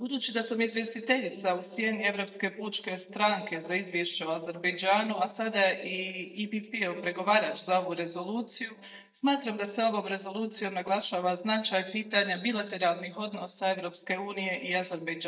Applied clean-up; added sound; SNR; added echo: neural mask model DeepFilterNet 3.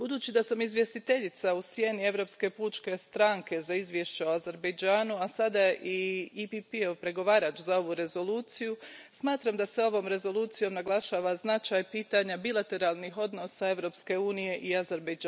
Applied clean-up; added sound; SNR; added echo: none; none; none; none.